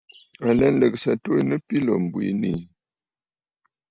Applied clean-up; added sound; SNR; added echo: none; none; none; none.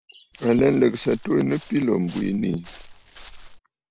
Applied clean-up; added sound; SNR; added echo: none; Walk, footsteps; 18 dB; none.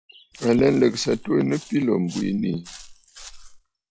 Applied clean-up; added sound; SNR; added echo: classical method log-MMSE.